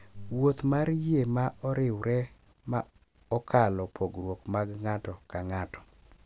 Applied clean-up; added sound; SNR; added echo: none; none; none; none.